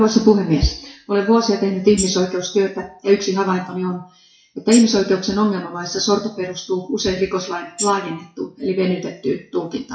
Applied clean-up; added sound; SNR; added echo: classical method WPE with log-MMSE.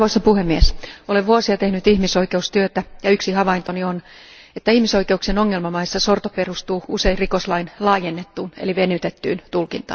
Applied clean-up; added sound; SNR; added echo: none; none; none; none.